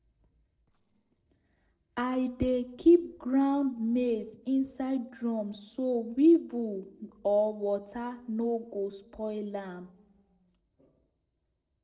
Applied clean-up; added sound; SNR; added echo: neural separator model SepFormer DNS4.